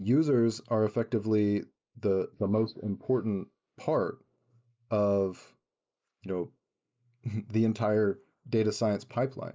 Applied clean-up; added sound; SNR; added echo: neural mask model Resemble Enhance denoiser.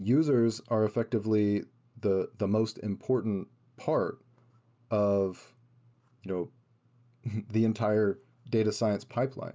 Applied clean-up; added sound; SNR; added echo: none; none; none; none.